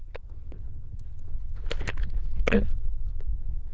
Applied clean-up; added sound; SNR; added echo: neural diffusion model UNIVERSE++.